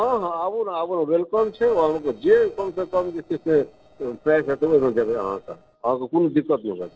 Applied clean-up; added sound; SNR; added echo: neural separator model SepFormer DNS4.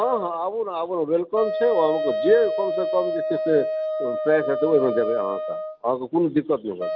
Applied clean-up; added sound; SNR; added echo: none; Wind instrument, woodwind instrument; 4 dB; none.